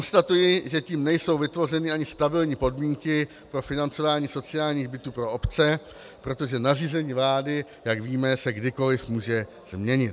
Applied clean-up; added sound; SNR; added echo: none; none; none; none.